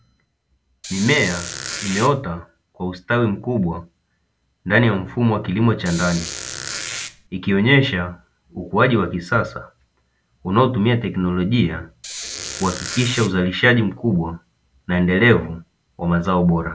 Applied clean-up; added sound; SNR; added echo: none; Squeak; 9 dB; none.